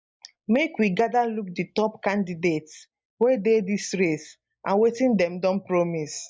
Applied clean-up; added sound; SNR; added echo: neural mask model Resemble Enhance denoiser.